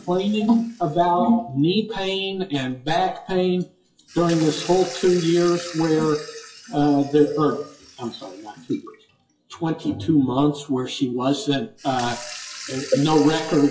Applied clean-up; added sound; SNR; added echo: classical method WPE with log-MMSE.